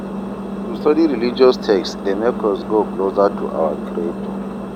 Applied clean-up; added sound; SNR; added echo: none; Engine; 7 dB; none.